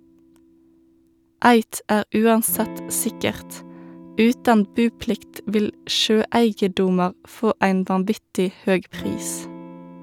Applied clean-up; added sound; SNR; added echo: none; Electric guitar / Strum; 19 dB; none.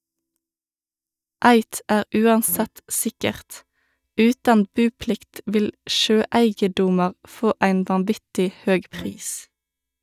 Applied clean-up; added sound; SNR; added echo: neural mask model DeepFilterNet 3.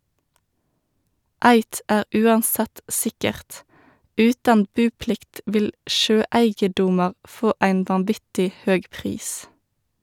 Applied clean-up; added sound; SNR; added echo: none; none; none; none.